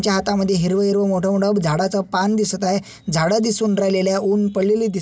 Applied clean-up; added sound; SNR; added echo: none; none; none; none.